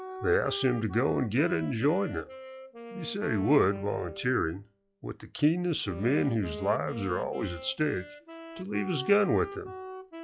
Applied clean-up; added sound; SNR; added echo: classical method log-MMSE.